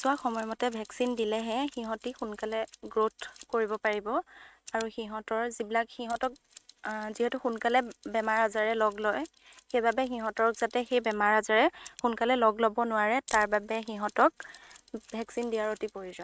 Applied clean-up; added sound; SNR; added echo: neural mask model RNNoise.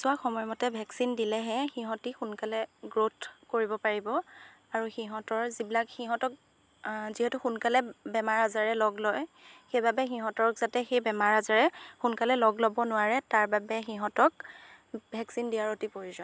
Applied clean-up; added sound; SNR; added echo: none; none; none; none.